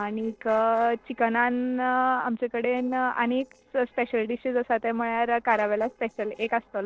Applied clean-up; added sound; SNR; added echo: neural separator model SepFormer DNS4.